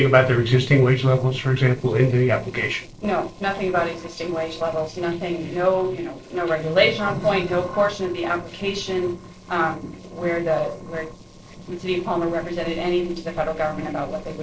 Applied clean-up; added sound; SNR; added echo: neural separator model SepFormer DNS4.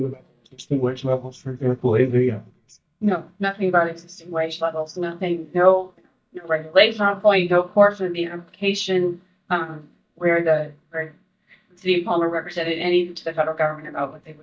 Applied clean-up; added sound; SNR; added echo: neural mask model DeepFilterNet 3.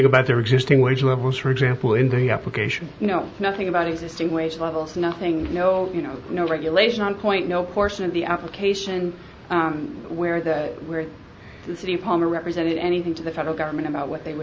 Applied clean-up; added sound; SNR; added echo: none; none; none; none.